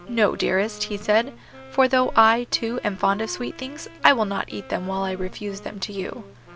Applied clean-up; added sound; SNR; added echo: none; Wind instrument, woodwind instrument; 20 dB; none.